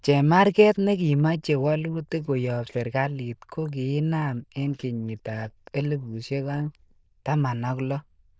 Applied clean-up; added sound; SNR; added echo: neural diffusion model UNIVERSE++.